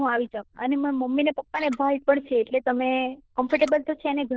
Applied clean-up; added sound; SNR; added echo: neural diffusion model UNIVERSE++.